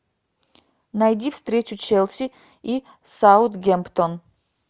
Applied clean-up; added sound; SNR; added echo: none; none; none; none.